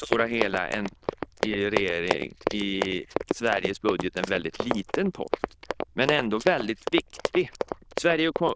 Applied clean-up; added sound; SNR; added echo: neural diffusion model UNIVERSE++.